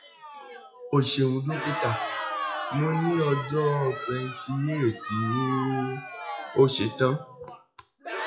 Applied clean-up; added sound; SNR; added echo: classical method WPE with log-MMSE.